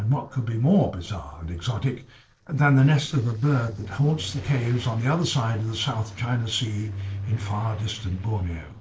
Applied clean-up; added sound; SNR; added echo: neural separator model SepFormer DNS4.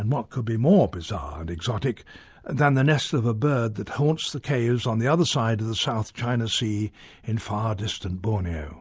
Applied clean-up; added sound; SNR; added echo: none; none; none; none.